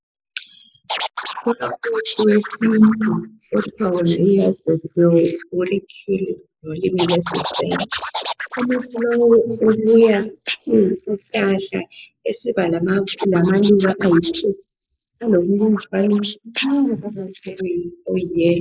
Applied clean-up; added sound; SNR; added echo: neural mask model Resemble Enhance denoiser.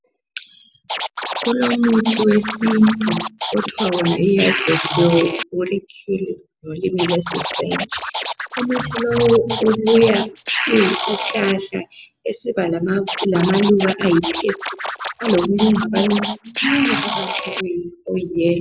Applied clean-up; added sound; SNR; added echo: none; Scratching (performance technique); 6 dB; none.